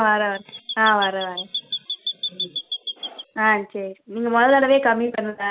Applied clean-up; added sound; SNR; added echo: none; Chirp, tweet; 7 dB; none.